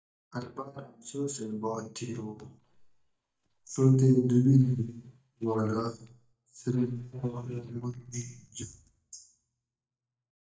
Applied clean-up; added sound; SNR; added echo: neural mask model DeepFilterNet 3.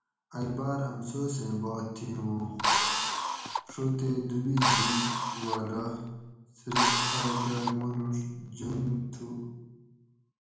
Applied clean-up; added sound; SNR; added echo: none; Drill; -2 dB; reverberation time 0.9 s.